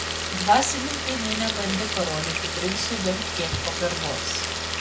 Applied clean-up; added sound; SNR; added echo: none; Car + Frying (food); 0 dB; none.